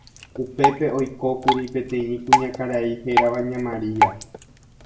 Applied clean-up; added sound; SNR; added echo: none; Drip; -1 dB; reverberation time 0.2 s.